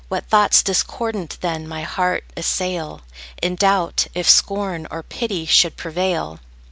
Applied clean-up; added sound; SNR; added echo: none; none; none; none.